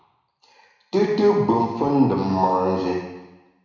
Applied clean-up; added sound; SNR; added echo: none; none; none; reverberation time 1.0 s.